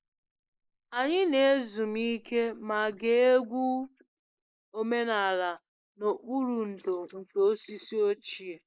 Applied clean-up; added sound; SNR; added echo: neural mask model Resemble Enhance denoiser.